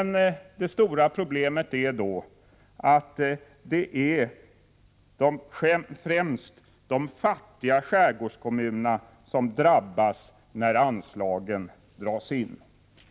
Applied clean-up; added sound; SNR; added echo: none; none; none; none.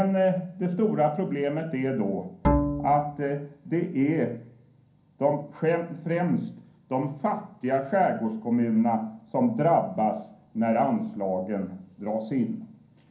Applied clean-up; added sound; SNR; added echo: none; Bowed string instrument; 1 dB; reverberation time 0.6 s.